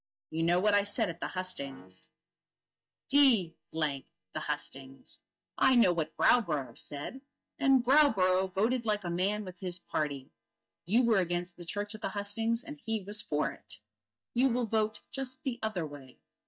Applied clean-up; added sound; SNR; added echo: neural mask model DeepFilterNet 3.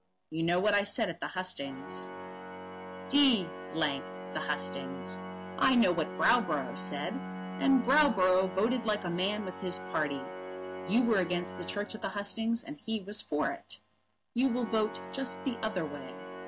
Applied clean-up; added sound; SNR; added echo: none; Organ; 10 dB; none.